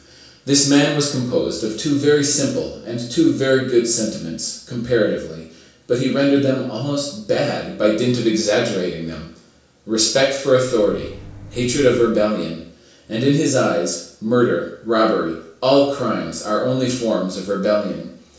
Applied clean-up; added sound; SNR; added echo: none; Microwave oven; 18 dB; reverberation time 0.6 s.